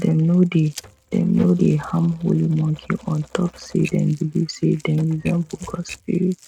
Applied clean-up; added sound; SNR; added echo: neural mask model RNNoise.